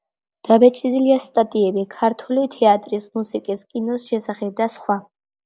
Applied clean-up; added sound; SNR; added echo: none; none; none; none.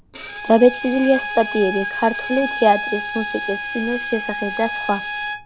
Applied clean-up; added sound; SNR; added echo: none; Bowed string instrument; 7 dB; none.